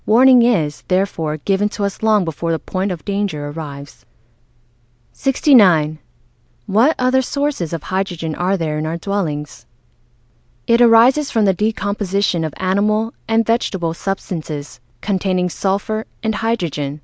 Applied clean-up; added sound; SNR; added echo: none; none; none; none.